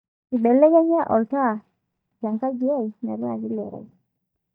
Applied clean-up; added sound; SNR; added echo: neural mask model DeepFilterNet 3.